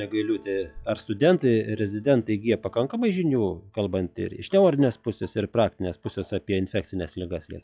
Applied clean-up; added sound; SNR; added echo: classical method log-MMSE.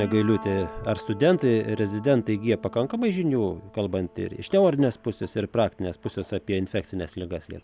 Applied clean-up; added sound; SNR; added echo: none; Piano; 18 dB; none.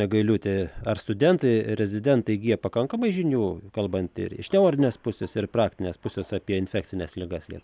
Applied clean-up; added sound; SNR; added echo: none; none; none; none.